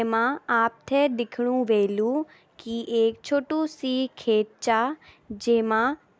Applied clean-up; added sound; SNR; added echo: none; none; none; none.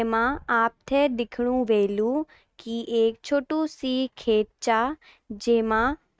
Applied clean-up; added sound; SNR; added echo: neural mask model RNNoise.